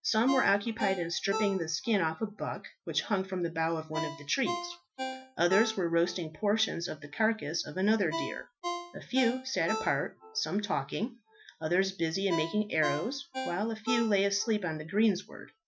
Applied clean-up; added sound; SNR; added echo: classical method Wiener filter.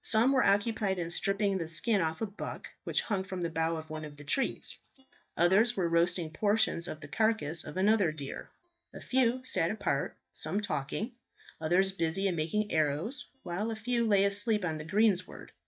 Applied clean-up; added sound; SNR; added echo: neural mask model DeepFilterNet 3.